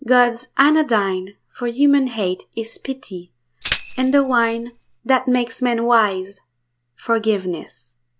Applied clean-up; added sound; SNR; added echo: none; Tambourine; 11 dB; none.